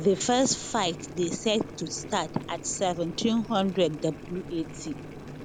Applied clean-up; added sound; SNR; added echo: none; Boiling; 13 dB; none.